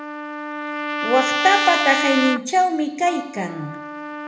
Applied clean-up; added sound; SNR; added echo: none; Trumpet; 3 dB; reverberation time 0.8 s.